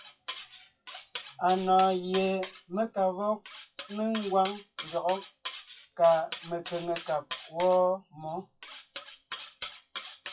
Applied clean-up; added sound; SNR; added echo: classical method WPE with log-MMSE.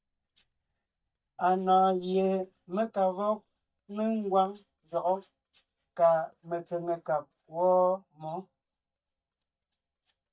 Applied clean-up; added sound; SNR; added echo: neural mask model DeepFilterNet 3.